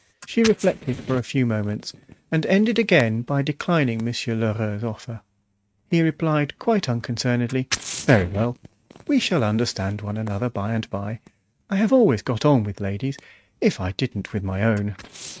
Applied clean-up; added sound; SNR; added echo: neural mask model RNNoise.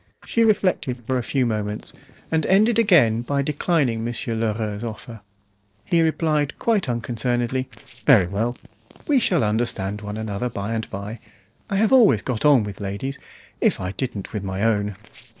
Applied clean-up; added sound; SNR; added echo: neural separator model SepFormer DNS4.